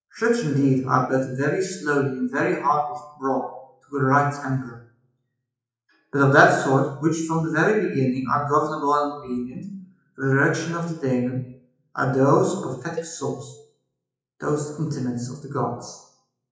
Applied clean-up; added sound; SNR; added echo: classical method WPE with log-MMSE.